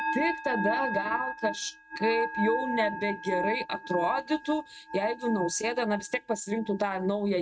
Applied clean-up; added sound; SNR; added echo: neural mask model RNNoise.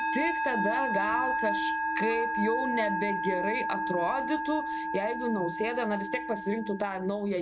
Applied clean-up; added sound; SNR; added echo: none; Musical instrument; 0 dB; none.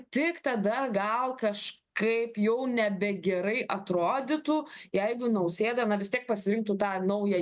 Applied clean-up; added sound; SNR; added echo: none; none; none; none.